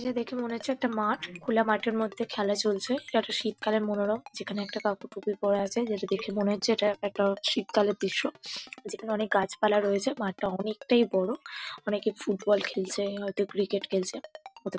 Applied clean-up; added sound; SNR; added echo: neural separator model SepFormer DNS4.